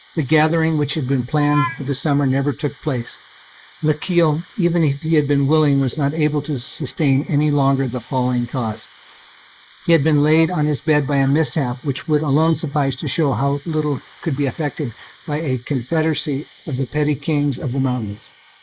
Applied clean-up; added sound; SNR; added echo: neural mask model Resemble Enhance denoiser.